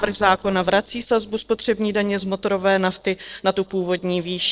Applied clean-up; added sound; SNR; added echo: neural separator model SepFormer DNS4.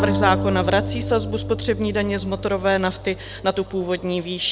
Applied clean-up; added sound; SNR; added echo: none; Acoustic guitar; 5 dB; none.